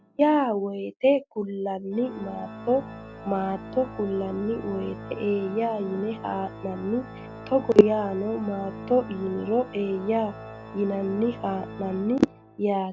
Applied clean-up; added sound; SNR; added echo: none; Organ; 14 dB; none.